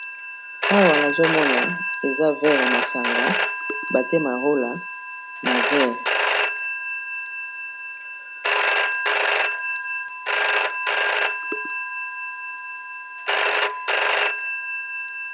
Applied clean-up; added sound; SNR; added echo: none; Telephone; -3 dB; none.